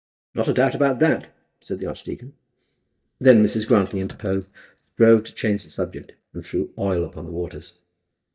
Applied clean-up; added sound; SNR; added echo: neural mask model DeepFilterNet 3.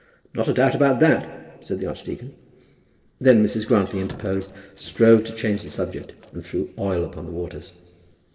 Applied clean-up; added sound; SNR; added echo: neural separator model SepFormer DNS4.